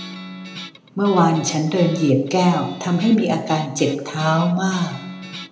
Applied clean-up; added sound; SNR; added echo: none; Guitar; 16 dB; reverberation time 0.7 s.